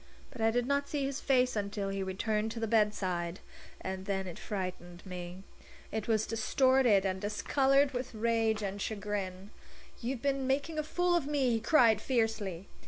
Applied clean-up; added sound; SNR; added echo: none; none; none; none.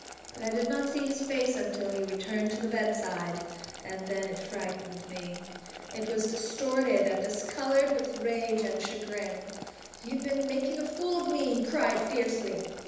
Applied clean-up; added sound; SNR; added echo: none; Boiling; 14 dB; reverberation time 1.1 s.